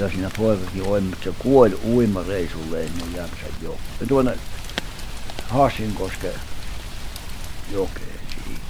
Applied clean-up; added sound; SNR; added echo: none; Rain; 5 dB; none.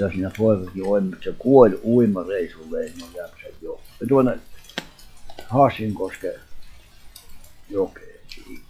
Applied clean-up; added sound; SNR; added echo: classical method log-MMSE.